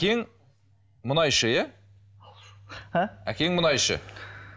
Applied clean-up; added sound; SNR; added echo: none; none; none; none.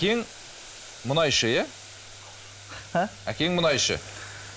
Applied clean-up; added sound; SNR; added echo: none; Boiling; 16 dB; none.